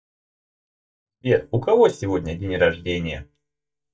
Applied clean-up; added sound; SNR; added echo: neural mask model DeepFilterNet 3.